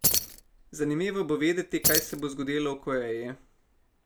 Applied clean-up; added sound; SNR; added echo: none; Keys jangling; 0 dB; none.